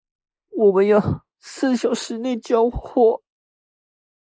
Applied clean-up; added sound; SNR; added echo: neural mask model Resemble Enhance denoiser.